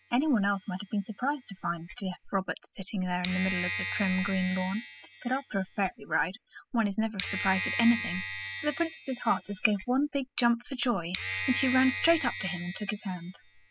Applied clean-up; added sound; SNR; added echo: classical method spectral subtraction.